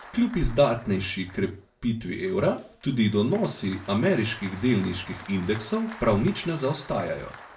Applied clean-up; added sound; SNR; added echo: none; Applause; 20 dB; reverberation time 0.3 s.